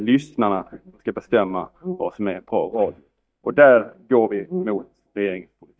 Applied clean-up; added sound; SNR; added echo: neural mask model DeepFilterNet 3.